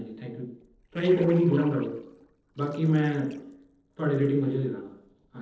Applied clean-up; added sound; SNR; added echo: neural separator model SepFormer DNS4.